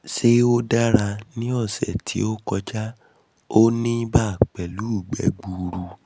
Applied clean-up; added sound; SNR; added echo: none; none; none; none.